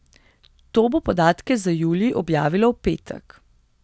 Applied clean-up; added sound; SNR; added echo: none; none; none; none.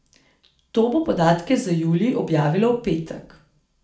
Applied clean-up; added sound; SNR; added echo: none; none; none; reverberation time 0.4 s.